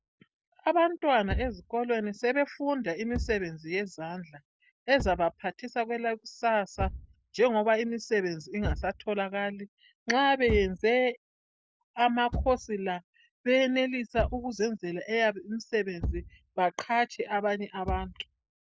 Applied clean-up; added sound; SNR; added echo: none; Thump, thud; 11 dB; none.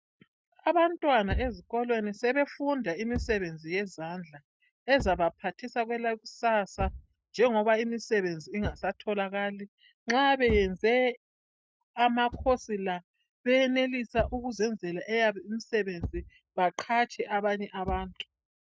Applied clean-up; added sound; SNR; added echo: neural mask model RNNoise.